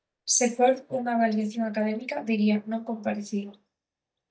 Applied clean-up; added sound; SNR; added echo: neural mask model DeepFilterNet 3.